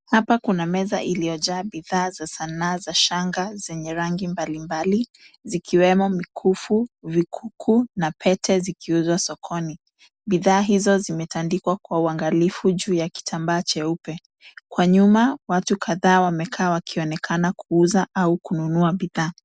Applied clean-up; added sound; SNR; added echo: none; none; none; none.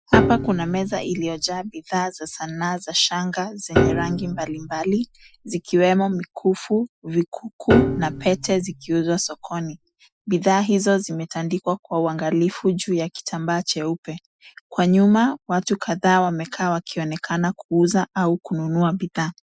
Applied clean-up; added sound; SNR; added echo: classical method Wiener filter.